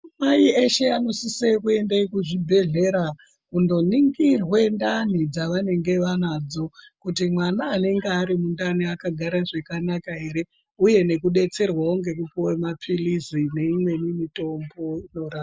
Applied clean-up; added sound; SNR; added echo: none; none; none; none.